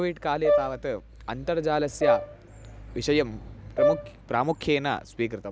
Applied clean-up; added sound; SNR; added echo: none; Brass instrument; 0 dB; none.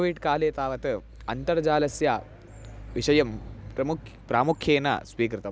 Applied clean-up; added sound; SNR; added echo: none; none; none; none.